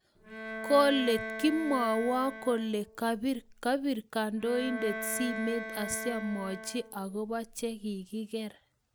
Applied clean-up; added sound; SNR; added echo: none; Bowed string instrument; 9 dB; none.